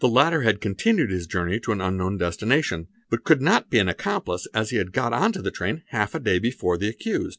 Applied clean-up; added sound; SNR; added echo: none; none; none; none.